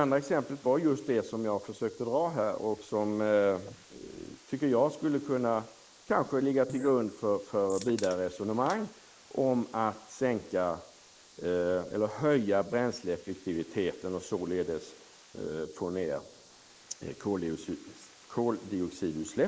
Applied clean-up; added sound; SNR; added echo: neural mask model Resemble Enhance denoiser.